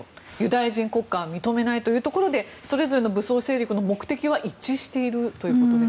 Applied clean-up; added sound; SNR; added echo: none; none; none; none.